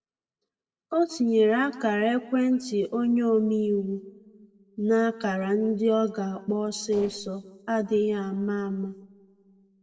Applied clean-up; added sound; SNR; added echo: neural separator model SepFormer DNS4.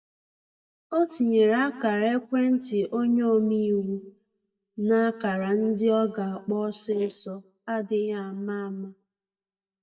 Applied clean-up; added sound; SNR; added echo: neural mask model DeepFilterNet 3.